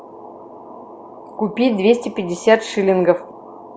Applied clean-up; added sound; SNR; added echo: none; none; none; none.